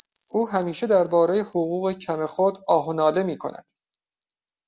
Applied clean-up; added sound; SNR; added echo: none; Chime; 2 dB; none.